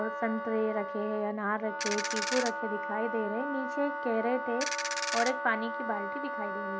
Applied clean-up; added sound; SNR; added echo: none; Ratchet, pawl + Wind instrument, woodwind instrument; 2 dB; none.